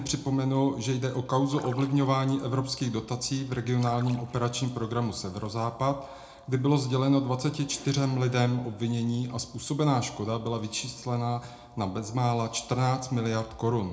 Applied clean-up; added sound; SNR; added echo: none; Splash, splatter; 20 dB; reverberation time 0.4 s.